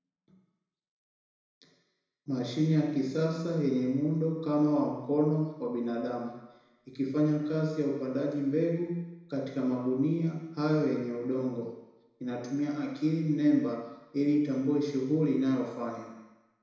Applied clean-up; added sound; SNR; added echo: none; none; none; reverberation time 1.0 s.